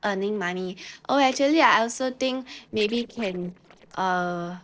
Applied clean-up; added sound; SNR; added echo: neural separator model SepFormer DNS4.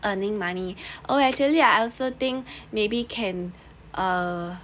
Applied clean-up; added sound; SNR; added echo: none; none; none; none.